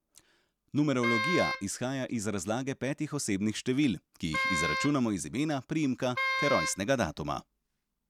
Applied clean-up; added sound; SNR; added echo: none; Wind instrument, woodwind instrument; 2 dB; none.